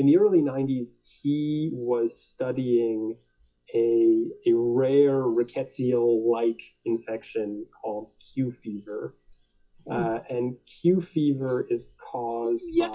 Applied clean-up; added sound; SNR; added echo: classical method WPE with log-MMSE.